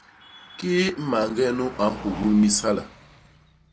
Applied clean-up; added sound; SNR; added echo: none; Car passing by; 18 dB; none.